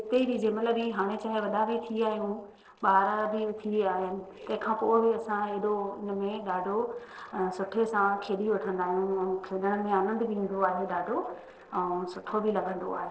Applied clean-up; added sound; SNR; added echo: neural separator model SepFormer DNS4.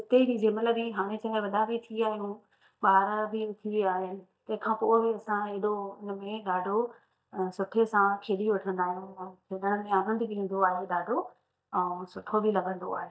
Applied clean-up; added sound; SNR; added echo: neural mask model DeepFilterNet 3.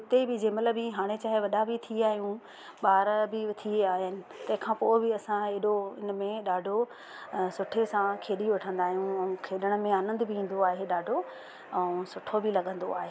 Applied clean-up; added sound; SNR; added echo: none; none; none; none.